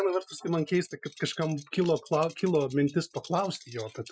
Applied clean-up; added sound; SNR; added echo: classical method Wiener filter.